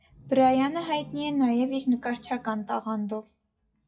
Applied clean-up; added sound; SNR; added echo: classical method WPE with log-MMSE.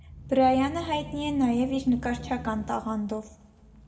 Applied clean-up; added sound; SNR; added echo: none; Engine starting / Accelerating, revving, vroom / Motor vehicle (road); 14 dB; reverberation time 1.2 s.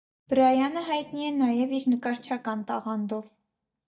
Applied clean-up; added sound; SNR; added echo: neural mask model DeepFilterNet 3.